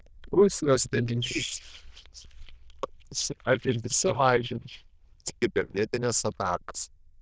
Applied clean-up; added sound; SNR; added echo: neural diffusion model UNIVERSE++.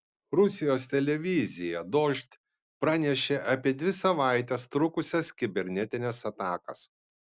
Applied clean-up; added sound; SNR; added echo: none; none; none; none.